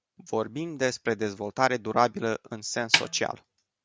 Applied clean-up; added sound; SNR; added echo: none; Snare drum; 0 dB; none.